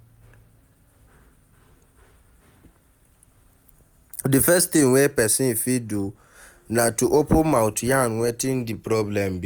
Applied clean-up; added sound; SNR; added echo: none; none; none; none.